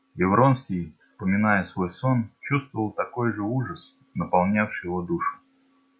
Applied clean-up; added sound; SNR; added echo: none; none; none; none.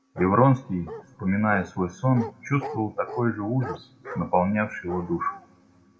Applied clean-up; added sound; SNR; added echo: none; Bark; 16 dB; reverberation time 0.4 s.